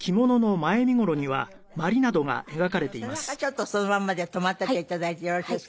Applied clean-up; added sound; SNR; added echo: none; none; none; none.